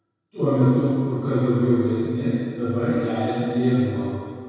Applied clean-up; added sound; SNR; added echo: none; none; none; reverberation time 2.0 s.